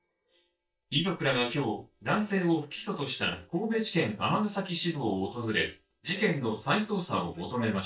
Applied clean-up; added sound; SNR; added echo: neural mask model DeepFilterNet 3.